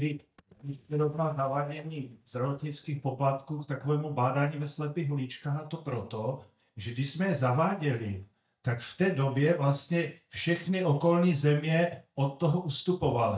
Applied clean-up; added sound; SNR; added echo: neural mask model DeepFilterNet 3.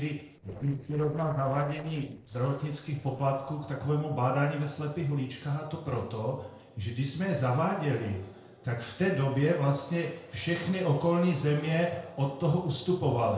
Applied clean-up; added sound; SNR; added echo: neural separator model SepFormer DNS4.